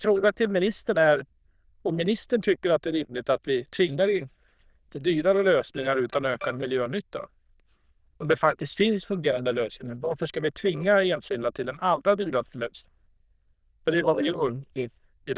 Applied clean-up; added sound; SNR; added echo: neural diffusion model UNIVERSE++.